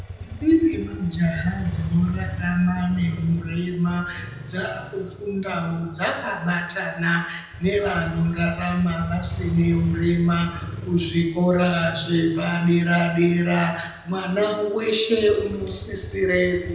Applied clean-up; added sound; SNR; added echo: none; Motorcycle; 12 dB; reverberation time 0.8 s.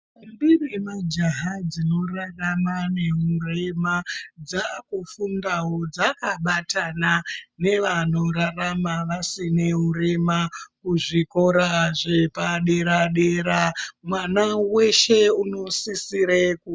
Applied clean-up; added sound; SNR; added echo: none; none; none; none.